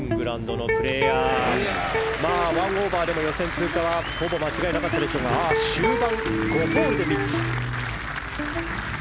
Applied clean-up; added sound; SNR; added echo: none; Guitar + Electric guitar; 3 dB; none.